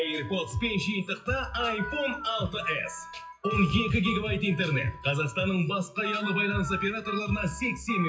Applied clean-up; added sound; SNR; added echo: classical method WPE with log-MMSE.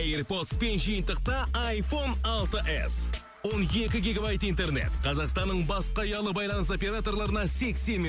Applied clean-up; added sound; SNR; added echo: none; none; none; none.